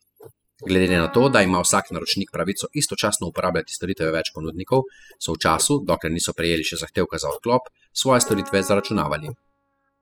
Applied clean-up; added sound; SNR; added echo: classical method spectral subtraction.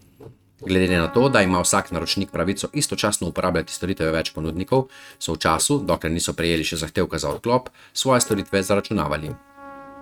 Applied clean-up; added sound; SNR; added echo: neural mask model RNNoise.